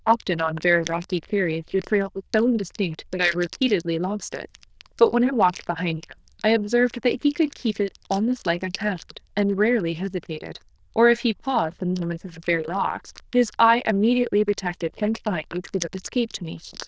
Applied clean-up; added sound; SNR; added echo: neural diffusion model UNIVERSE++.